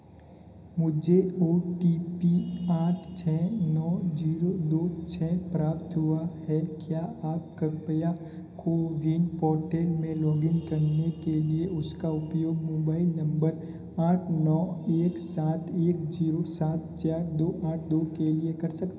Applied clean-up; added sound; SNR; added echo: none; none; none; reverberation time 0.5 s.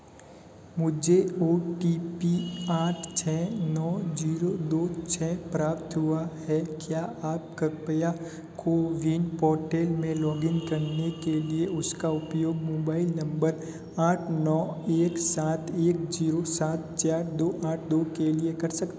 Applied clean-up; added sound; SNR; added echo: none; none; none; none.